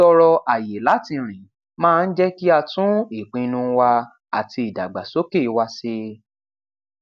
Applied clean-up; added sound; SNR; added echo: none; none; none; none.